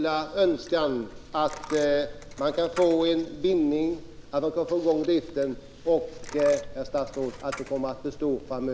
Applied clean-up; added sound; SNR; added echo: none; Coin (dropping); 16 dB; none.